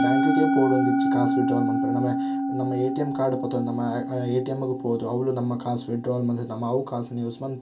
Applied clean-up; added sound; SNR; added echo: none; Musical instrument; -1 dB; reverberation time 0.2 s.